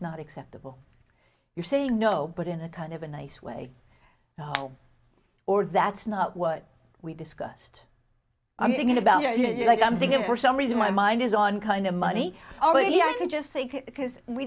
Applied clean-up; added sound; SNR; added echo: none; none; none; none.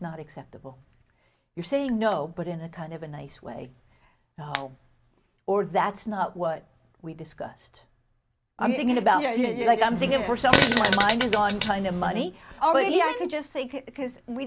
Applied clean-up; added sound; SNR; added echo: none; Fart; 0 dB; none.